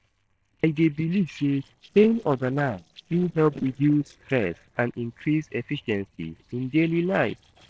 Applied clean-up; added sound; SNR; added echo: neural separator model SepFormer DNS4.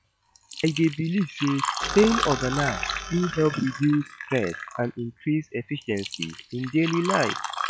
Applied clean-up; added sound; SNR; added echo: classical method log-MMSE.